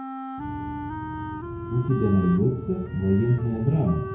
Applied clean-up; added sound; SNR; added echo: none; Wind instrument, woodwind instrument; 11 dB; reverberation time 0.5 s.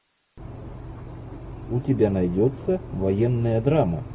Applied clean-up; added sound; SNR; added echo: none; none; none; none.